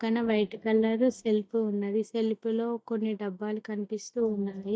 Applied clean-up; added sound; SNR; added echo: neural mask model DeepFilterNet 3.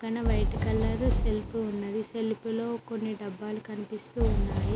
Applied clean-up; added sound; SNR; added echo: none; Fireworks; -1 dB; none.